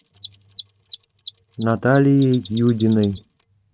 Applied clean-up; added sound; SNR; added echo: neural mask model RNNoise.